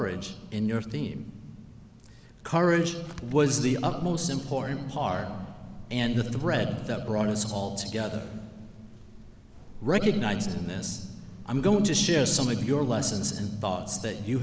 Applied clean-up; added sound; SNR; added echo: none; none; none; none.